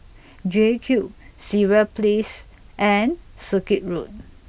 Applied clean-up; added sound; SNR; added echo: none; none; none; none.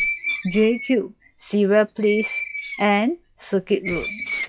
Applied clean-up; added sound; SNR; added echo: classical method log-MMSE.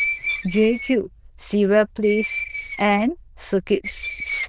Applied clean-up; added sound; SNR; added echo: neural diffusion model UNIVERSE++.